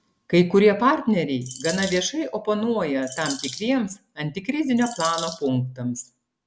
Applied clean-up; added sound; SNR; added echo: none; Bird vocalization, bird call, bird song; 11 dB; none.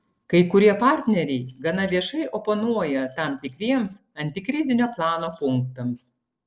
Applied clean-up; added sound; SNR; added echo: neural separator model SepFormer DNS4.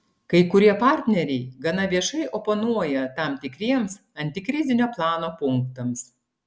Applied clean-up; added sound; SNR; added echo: none; none; none; none.